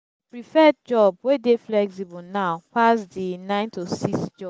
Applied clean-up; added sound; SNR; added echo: none; none; none; none.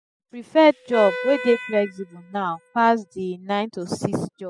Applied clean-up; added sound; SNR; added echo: classical method spectral subtraction.